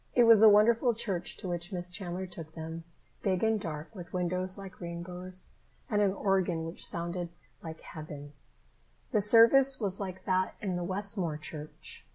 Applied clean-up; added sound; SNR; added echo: none; none; none; none.